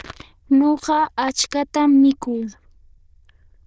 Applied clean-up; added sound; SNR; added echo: neural diffusion model UNIVERSE++.